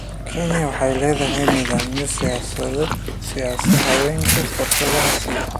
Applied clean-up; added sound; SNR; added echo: none; Dog; -2 dB; none.